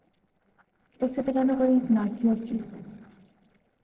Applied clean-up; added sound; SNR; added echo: neural separator model SepFormer DNS4.